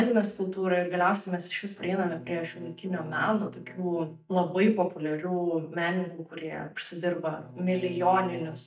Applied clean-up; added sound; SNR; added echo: neural mask model DeepFilterNet 3.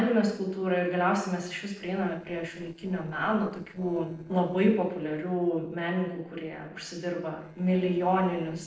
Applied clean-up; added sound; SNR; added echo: neural separator model SepFormer DNS4.